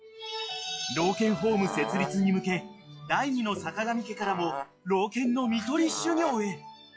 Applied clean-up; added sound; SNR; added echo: classical method log-MMSE.